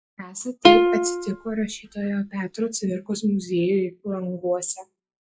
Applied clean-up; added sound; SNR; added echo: classical method log-MMSE.